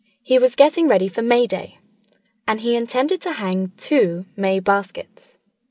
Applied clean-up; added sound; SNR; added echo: none; none; none; none.